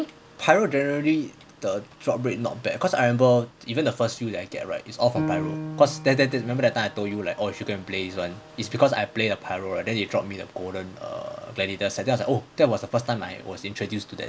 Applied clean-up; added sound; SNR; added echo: none; Piano; 15 dB; none.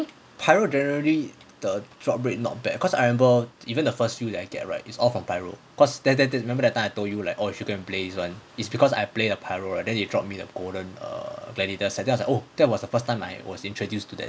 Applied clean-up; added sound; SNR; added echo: none; none; none; none.